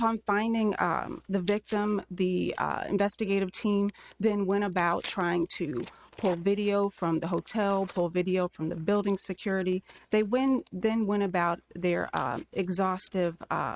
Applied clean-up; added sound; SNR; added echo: neural mask model RNNoise.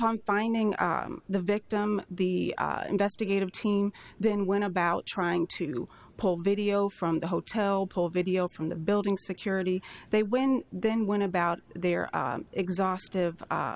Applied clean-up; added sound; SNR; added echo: none; none; none; none.